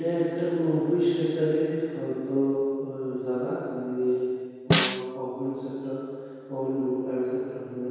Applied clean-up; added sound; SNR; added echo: none; Snare drum; 0 dB; reverberation time 2.2 s.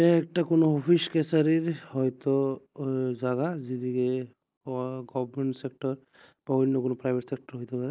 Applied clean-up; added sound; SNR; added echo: none; none; none; none.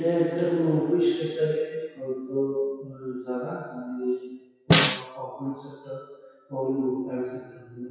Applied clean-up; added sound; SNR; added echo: classical method WPE with log-MMSE.